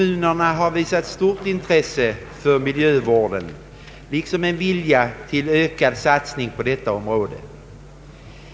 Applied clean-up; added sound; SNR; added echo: none; none; none; none.